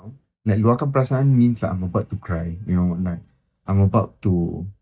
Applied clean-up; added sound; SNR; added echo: neural mask model DeepFilterNet 3.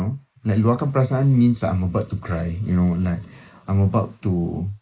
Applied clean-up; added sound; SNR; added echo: neural mask model Resemble Enhance denoiser.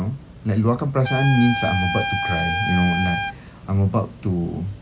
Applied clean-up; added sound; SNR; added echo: none; Trumpet; 4 dB; none.